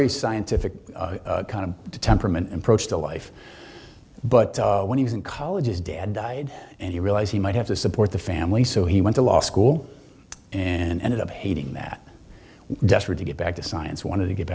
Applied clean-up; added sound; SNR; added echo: none; none; none; none.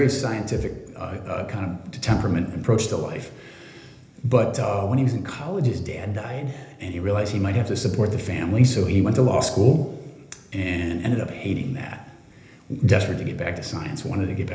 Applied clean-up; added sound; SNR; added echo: none; none; none; reverberation time 1.0 s.